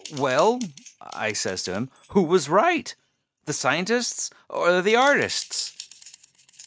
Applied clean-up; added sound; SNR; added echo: neural mask model RNNoise.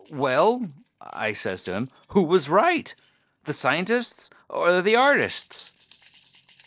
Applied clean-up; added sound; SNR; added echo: neural separator model SepFormer DNS4.